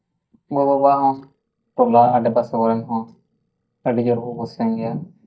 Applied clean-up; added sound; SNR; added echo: neural mask model DeepFilterNet 3.